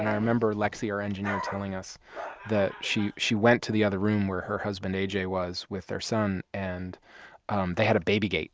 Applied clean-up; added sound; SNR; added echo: none; none; none; none.